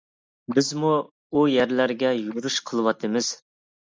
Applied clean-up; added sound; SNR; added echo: neural mask model DeepFilterNet 3.